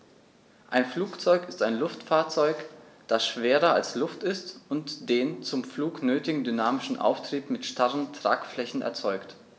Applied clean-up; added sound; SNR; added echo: none; none; none; none.